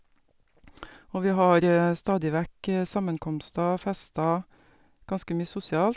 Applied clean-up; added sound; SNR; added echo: none; none; none; none.